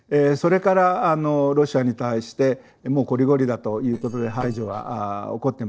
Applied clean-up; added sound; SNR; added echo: neural separator model SepFormer DNS4.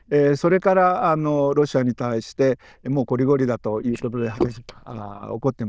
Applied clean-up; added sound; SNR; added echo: neural diffusion model UNIVERSE++.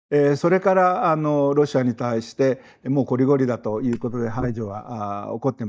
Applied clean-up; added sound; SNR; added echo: neural mask model DeepFilterNet 3.